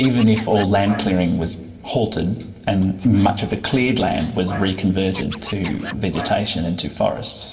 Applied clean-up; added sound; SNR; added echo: none; Scratching (performance technique); 17 dB; reverberation time 1.5 s.